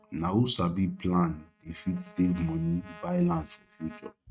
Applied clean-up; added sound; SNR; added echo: neural mask model RNNoise.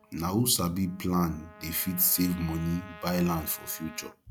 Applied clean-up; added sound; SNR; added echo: none; Trumpet; 20 dB; none.